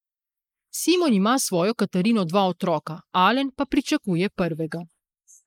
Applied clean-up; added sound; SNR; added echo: neural mask model Resemble Enhance denoiser.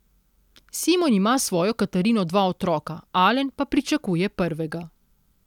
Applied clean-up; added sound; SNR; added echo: none; none; none; none.